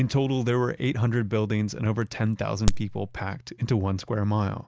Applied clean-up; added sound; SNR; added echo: none; Crack; 3 dB; none.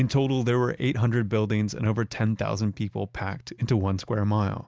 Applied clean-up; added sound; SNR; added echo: none; none; none; none.